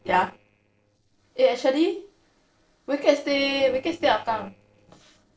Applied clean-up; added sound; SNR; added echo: neural separator model SepFormer DNS4.